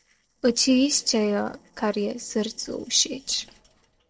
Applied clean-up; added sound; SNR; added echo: neural separator model SepFormer DNS4.